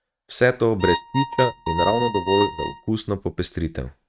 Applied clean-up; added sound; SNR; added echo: neural mask model RNNoise.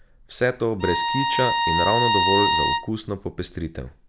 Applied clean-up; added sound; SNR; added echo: none; Bowed string instrument; -2 dB; none.